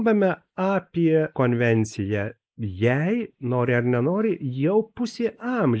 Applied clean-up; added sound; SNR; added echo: neural mask model Resemble Enhance denoiser.